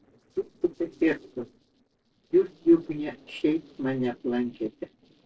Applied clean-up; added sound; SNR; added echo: neural separator model SepFormer DNS4.